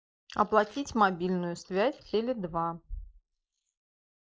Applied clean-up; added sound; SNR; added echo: neural mask model Resemble Enhance denoiser.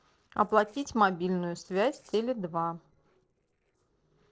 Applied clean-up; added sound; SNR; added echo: neural separator model SepFormer DNS4.